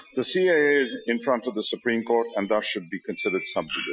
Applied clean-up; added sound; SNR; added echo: classical method Wiener filter.